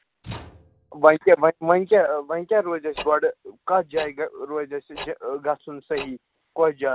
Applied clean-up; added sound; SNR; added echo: none; Tick-tock + Slam / Tools; 19 dB; none.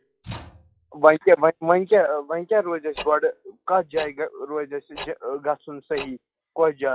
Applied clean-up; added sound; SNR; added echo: classical method log-MMSE.